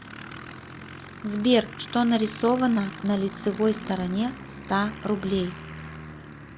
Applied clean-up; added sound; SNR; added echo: none; Aircraft; 13 dB; none.